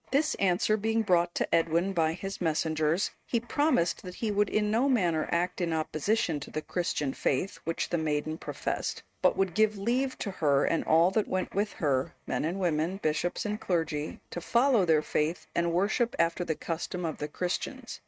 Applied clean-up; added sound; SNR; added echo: neural mask model RNNoise.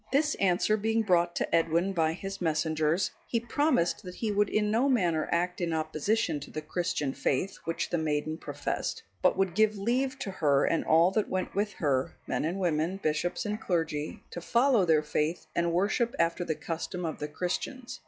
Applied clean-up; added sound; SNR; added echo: classical method log-MMSE.